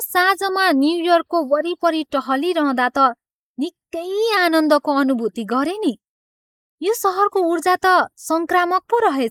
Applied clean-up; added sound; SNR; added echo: neural mask model Resemble Enhance denoiser.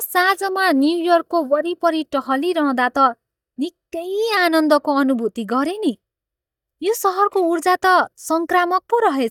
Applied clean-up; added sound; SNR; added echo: neural mask model DeepFilterNet 3.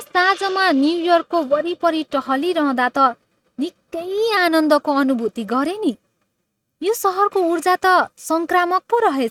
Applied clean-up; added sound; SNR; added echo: neural mask model RNNoise.